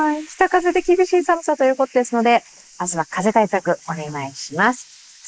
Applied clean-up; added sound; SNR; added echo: neural mask model Resemble Enhance denoiser.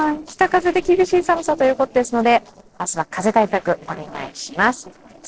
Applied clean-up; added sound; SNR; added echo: neural separator model SepFormer DNS4.